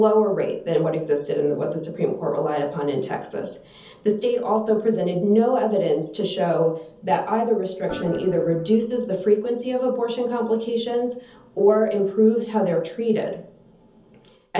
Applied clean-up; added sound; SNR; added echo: none; Organ; 15 dB; reverberation time 0.7 s.